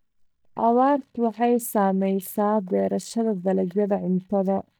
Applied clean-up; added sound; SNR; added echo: neural mask model DeepFilterNet 3.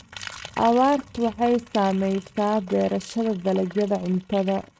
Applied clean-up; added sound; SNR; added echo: neural mask model RNNoise.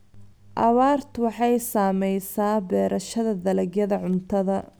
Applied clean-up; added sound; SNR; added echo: none; none; none; none.